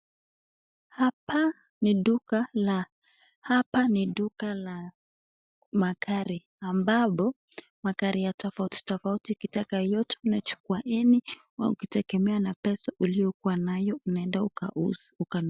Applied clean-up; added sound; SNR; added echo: none; none; none; none.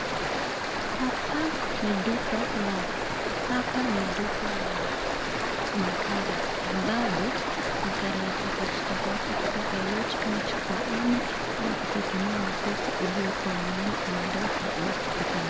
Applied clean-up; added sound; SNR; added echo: none; Stream; -4 dB; none.